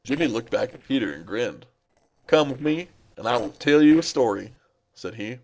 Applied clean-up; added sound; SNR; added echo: neural separator model SepFormer DNS4.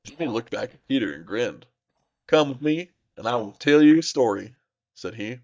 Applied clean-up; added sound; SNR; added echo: neural mask model DeepFilterNet 3.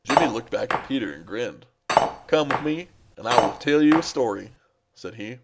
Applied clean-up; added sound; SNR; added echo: none; Cutlery, silverware; 0 dB; none.